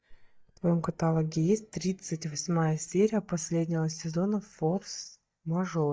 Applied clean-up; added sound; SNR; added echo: neural mask model DeepFilterNet 3.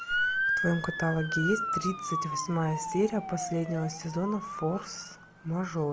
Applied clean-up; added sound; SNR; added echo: none; Motor vehicle (road) / Siren; 3 dB; none.